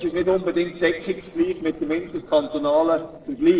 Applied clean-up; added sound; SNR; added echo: neural separator model SepFormer DNS4.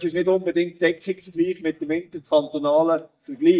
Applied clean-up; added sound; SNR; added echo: neural mask model DeepFilterNet 3.